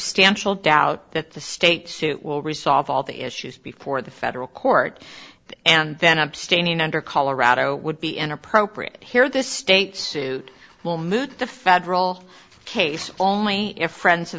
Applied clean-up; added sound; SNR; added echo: none; none; none; none.